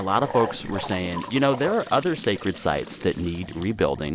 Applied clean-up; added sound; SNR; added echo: none; Trickle, dribble / Bathtub (filling or washing) / Sink (filling or washing) / Gurgling; 11 dB; none.